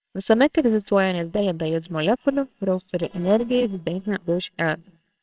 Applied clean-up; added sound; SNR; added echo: neural separator model SepFormer WHAMR!.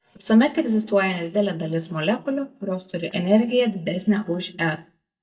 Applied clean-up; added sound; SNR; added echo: neural mask model DeepFilterNet 3.